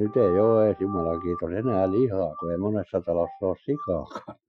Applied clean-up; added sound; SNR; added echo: classical method Wiener filter.